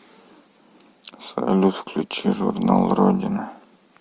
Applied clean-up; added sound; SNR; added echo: none; none; none; none.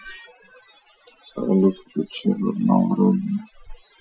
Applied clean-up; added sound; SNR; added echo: classical method Wiener filter.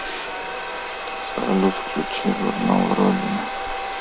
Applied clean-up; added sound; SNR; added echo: none; Domestic sounds, home sounds; 4 dB; none.